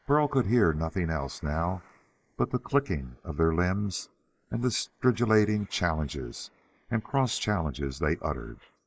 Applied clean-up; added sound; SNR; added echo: neural mask model Resemble Enhance denoiser.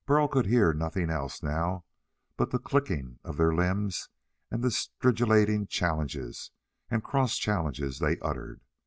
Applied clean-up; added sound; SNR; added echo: none; none; none; none.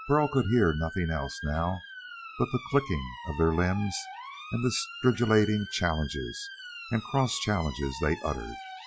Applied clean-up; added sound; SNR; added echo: classical method Wiener filter.